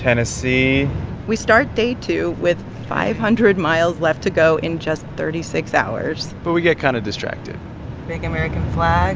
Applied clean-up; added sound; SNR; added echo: none; none; none; none.